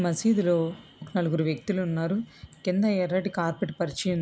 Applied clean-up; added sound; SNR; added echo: none; none; none; none.